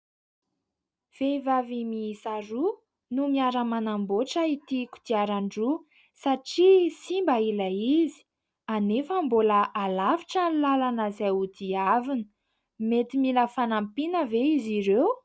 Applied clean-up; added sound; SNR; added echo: none; none; none; none.